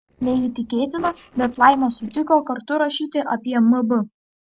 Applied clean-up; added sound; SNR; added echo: neural separator model SepFormer DNS4.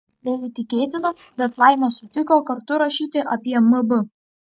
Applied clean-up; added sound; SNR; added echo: neural mask model DeepFilterNet 3.